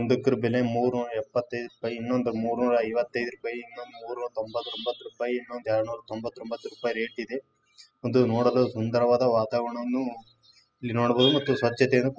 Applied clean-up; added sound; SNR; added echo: classical method spectral subtraction.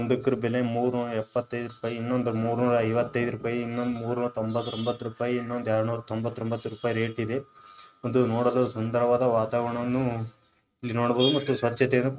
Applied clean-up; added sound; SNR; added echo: neural mask model RNNoise.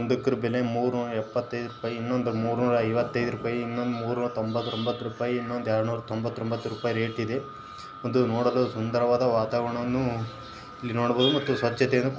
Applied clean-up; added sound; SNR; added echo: none; Knock; 15 dB; none.